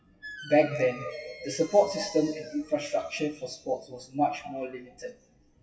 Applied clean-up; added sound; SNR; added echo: classical method WPE with log-MMSE.